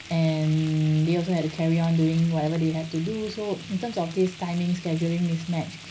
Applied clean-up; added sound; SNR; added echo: none; Frying (food); 19 dB; reverberation time 0.4 s.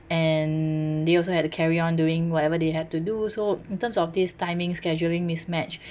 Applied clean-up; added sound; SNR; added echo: none; none; none; none.